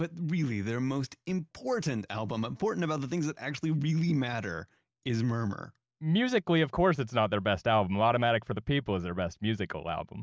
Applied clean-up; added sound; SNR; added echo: none; none; none; none.